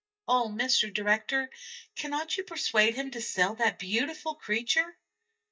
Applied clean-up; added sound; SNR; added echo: neural mask model DeepFilterNet 3.